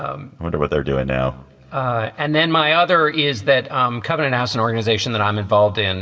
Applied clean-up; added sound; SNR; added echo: none; none; none; reverberation time 0.8 s.